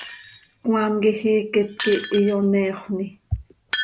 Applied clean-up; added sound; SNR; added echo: none; Shatter; 11 dB; none.